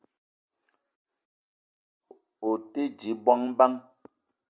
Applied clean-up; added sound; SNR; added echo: none; none; none; none.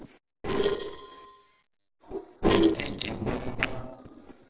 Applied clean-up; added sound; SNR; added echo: neural separator model SepFormer DNS4.